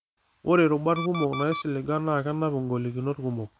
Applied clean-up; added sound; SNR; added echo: none; Alarm; 11 dB; none.